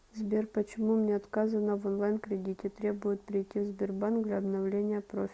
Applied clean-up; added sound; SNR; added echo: none; none; none; none.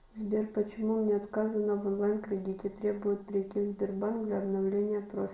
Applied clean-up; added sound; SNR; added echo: none; none; none; reverberation time 0.5 s.